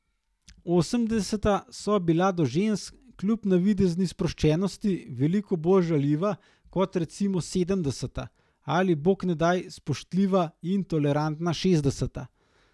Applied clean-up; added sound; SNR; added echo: none; none; none; none.